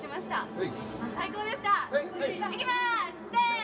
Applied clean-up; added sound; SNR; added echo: none; none; none; reverberation time 1.7 s.